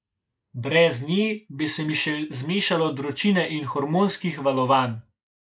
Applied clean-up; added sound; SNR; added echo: neural mask model Resemble Enhance denoiser.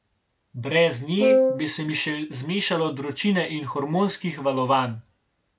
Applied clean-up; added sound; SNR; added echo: none; Wind instrument, woodwind instrument; -5 dB; none.